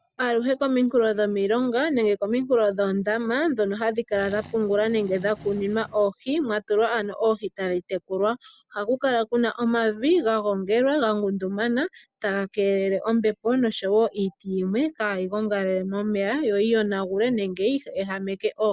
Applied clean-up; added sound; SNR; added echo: none; Accelerating, revving, vroom; 19 dB; none.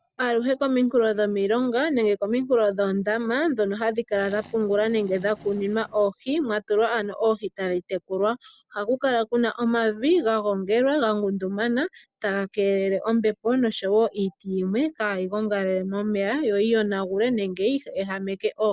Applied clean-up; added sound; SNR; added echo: neural separator model SepFormer DNS4.